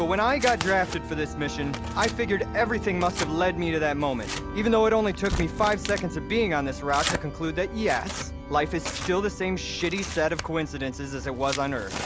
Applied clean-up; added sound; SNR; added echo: none; Tearing; 11 dB; none.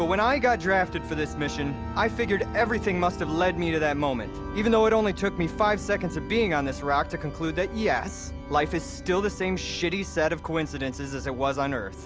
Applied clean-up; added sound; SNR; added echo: none; none; none; none.